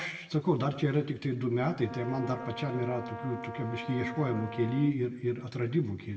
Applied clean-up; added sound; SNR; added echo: none; Brass instrument; 11 dB; reverberation time 0.6 s.